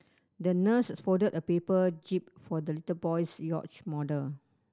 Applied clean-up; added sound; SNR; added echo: none; none; none; none.